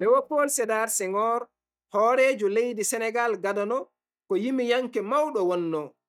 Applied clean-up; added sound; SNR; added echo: neural mask model DeepFilterNet 3.